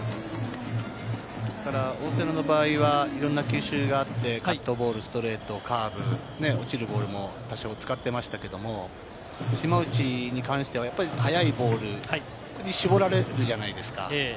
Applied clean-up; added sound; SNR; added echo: none; none; none; none.